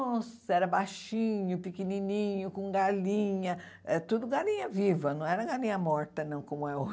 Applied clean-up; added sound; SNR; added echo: none; none; none; none.